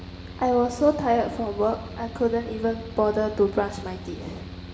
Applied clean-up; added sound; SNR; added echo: none; Mechanical fan; 13 dB; reverberation time 1.1 s.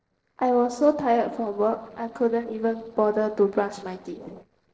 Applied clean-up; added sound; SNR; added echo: neural separator model SepFormer DNS4.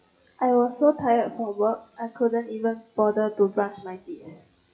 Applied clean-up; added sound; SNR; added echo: classical method WPE with log-MMSE.